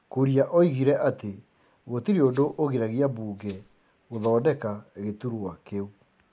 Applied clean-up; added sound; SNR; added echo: none; Rattle (instrument); 16 dB; none.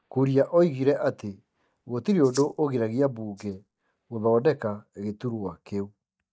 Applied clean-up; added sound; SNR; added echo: neural mask model DeepFilterNet 3.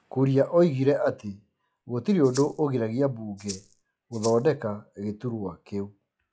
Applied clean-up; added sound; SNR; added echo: classical method log-MMSE.